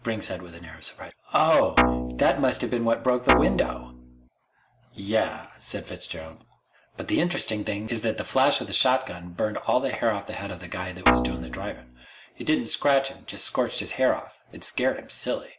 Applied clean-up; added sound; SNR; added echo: none; Guitar; -1 dB; none.